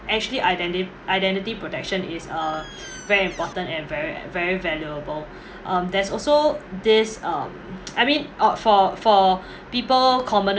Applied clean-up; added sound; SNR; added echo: none; Squeak; 18 dB; none.